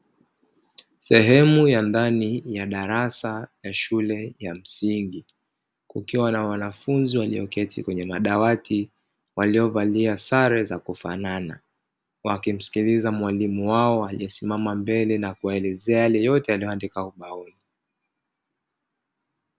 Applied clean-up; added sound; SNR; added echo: none; none; none; none.